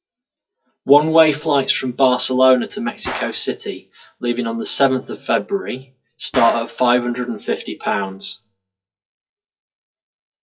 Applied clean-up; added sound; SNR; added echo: classical method WPE with log-MMSE.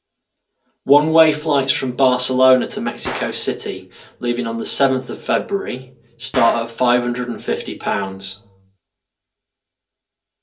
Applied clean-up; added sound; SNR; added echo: none; Gunshot, gunfire; 19 dB; reverberation time 0.2 s.